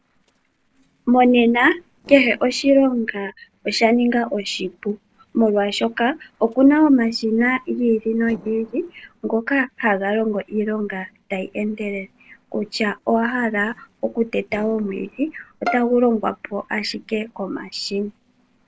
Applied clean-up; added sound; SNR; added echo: neural separator model SepFormer DNS4.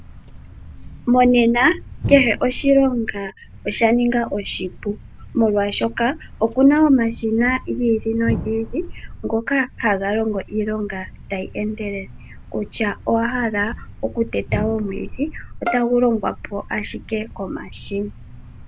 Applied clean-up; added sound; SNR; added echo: none; Bowed string instrument + Thump, thud; 12 dB; none.